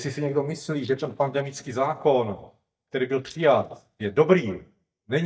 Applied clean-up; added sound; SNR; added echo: neural mask model DeepFilterNet 3.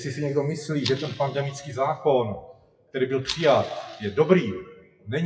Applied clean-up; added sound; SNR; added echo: classical method WPE with log-MMSE.